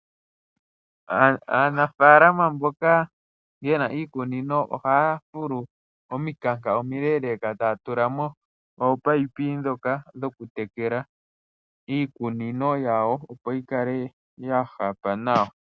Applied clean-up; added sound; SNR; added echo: none; none; none; none.